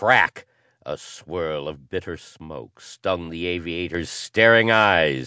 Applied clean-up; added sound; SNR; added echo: none; none; none; none.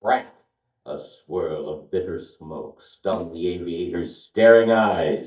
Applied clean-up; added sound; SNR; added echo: neural mask model DeepFilterNet 3.